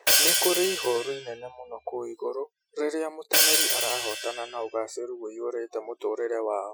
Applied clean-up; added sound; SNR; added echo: classical method Wiener filter.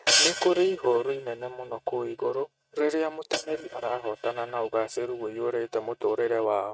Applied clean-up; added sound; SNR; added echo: neural mask model RNNoise.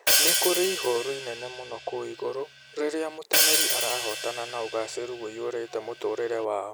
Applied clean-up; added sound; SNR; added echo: none; Hi-hat; -3 dB; none.